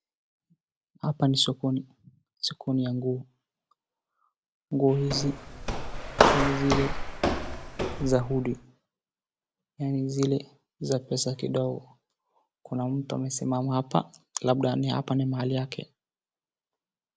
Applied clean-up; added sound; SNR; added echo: none; Walk, footsteps; -2 dB; none.